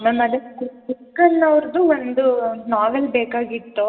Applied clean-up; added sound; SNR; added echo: none; none; none; reverberation time 1.1 s.